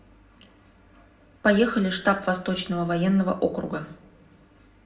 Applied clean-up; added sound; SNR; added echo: none; none; none; reverberation time 0.6 s.